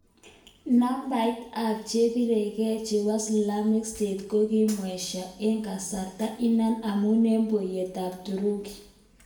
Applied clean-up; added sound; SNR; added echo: none; none; none; reverberation time 0.7 s.